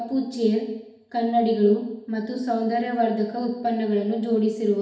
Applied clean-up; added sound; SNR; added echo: none; none; none; reverberation time 0.8 s.